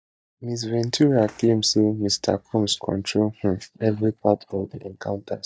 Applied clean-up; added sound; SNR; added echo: neural mask model DeepFilterNet 3.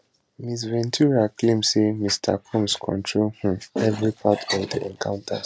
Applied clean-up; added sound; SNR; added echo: none; none; none; none.